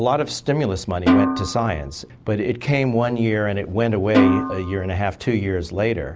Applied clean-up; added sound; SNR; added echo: none; Snare drum; 1 dB; none.